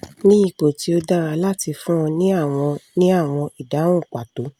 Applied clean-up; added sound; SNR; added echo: none; none; none; none.